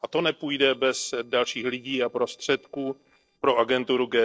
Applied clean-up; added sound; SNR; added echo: neural separator model SepFormer DNS4.